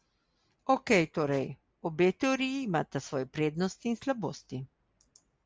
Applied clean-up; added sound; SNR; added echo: none; none; none; none.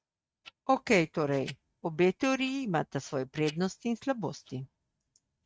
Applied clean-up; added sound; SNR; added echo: neural mask model RNNoise.